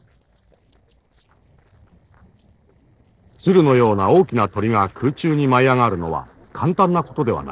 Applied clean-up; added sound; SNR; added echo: neural separator model SepFormer DNS4.